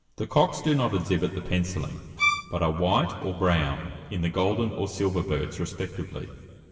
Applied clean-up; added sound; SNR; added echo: none; Bowed string instrument; 1 dB; reverberation time 2.8 s.